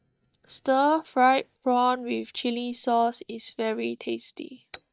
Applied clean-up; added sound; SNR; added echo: neural mask model DeepFilterNet 3.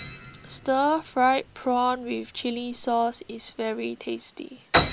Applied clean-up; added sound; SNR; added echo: none; Piano; 7 dB; none.